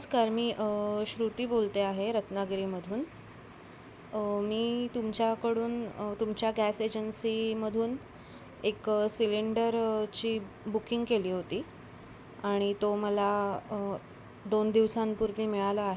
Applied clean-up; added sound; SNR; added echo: none; none; none; none.